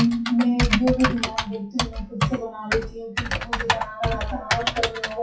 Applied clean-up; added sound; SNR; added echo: classical method WPE with log-MMSE.